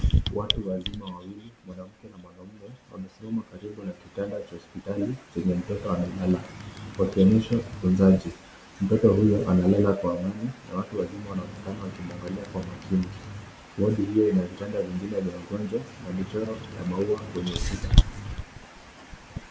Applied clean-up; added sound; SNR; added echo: none; Bird; 15 dB; none.